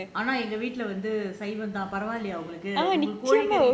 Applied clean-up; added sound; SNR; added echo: none; none; none; none.